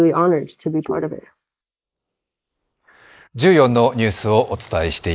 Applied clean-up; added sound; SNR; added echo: neural mask model Resemble Enhance denoiser.